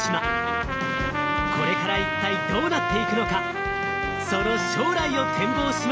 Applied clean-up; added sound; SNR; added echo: none; Trumpet; -1 dB; none.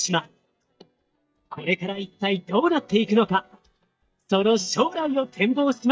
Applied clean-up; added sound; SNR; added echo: neural mask model DeepFilterNet 3.